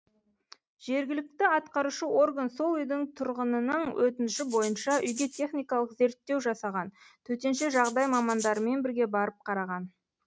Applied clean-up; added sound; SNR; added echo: neural mask model RNNoise.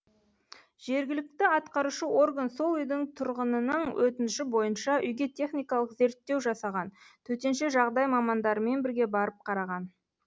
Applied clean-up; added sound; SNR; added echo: none; none; none; none.